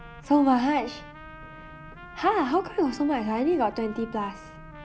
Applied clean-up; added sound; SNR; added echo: none; Trumpet; 19 dB; none.